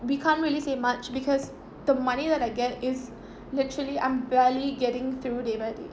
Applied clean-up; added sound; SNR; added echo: none; none; none; none.